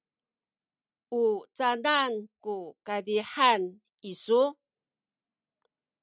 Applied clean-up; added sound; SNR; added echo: none; none; none; none.